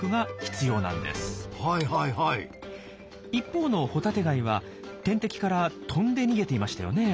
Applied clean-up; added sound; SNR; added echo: none; Liquid; 17 dB; none.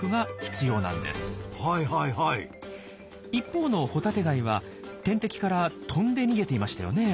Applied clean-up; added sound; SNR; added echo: none; none; none; none.